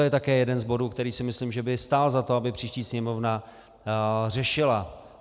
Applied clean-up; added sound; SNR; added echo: none; none; none; none.